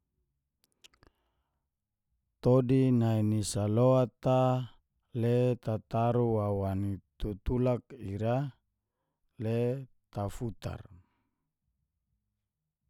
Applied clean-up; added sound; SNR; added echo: none; none; none; none.